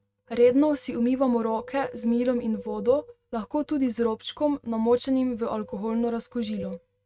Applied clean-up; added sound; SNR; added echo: neural mask model RNNoise.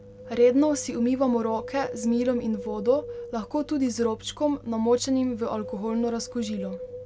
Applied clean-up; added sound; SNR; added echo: none; Wind; 14 dB; none.